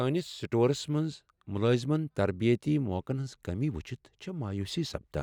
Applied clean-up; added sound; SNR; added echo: none; none; none; none.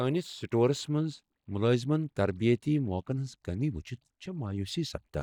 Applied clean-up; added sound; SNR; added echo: neural mask model DeepFilterNet 3.